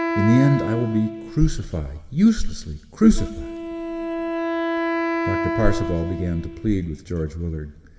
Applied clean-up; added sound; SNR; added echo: none; Wind instrument, woodwind instrument; 6 dB; reverberation time 1.4 s.